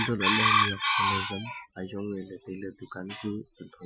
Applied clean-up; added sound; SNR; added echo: classical method Wiener filter.